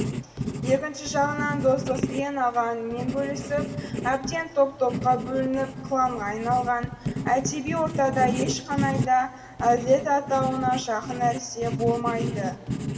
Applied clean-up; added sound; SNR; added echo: none; Writing; 6 dB; reverberation time 1.9 s.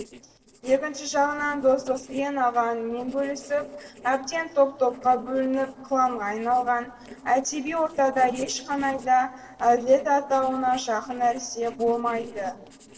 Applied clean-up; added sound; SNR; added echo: neural separator model SepFormer DNS4.